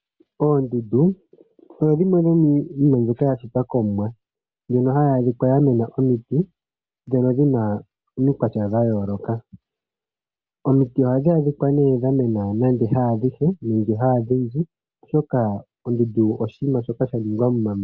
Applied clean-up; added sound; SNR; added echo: none; none; none; none.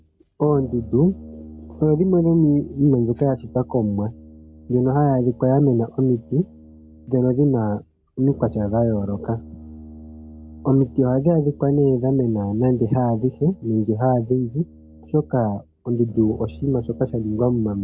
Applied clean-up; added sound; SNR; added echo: none; Brass instrument; 20 dB; none.